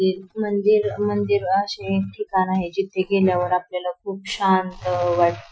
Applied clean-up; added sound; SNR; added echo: classical method Wiener filter.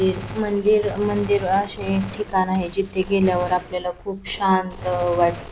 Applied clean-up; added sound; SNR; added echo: none; Gunshot, gunfire; 13 dB; none.